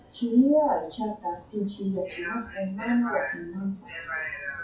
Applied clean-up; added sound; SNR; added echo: classical method WPE with log-MMSE.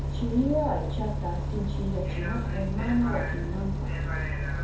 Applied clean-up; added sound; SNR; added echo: none; Bus; -2 dB; reverberation time 0.6 s.